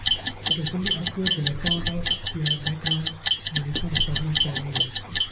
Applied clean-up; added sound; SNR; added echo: none; Clock; -4 dB; reverberation time 1.4 s.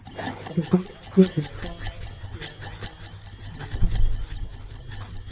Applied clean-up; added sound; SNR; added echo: neural mask model DeepFilterNet 3.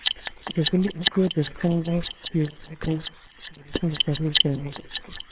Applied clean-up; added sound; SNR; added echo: neural separator model SepFormer WHAMR!.